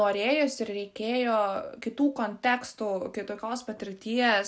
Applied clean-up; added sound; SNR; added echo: none; none; none; none.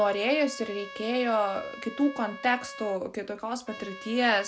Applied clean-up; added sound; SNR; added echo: none; Trumpet; 15 dB; none.